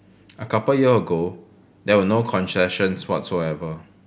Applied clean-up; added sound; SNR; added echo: none; none; none; none.